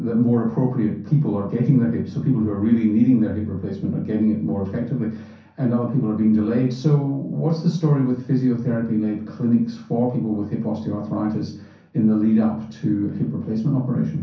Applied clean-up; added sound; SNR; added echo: none; none; none; reverberation time 0.6 s.